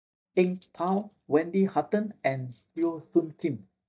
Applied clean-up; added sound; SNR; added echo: neural mask model DeepFilterNet 3.